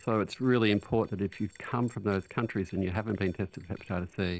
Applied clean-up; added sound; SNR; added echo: neural separator model SepFormer DNS4.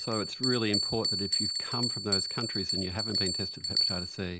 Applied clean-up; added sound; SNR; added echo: none; Bell; -2 dB; none.